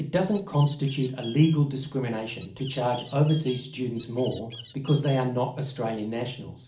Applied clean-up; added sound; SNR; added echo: none; Bird; 18 dB; reverberation time 0.4 s.